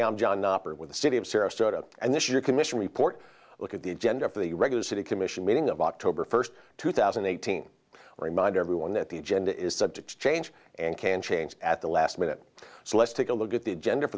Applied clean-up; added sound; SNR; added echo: none; none; none; none.